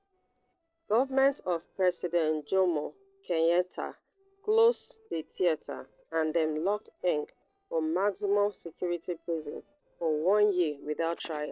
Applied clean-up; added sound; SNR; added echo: neural separator model SepFormer DNS4.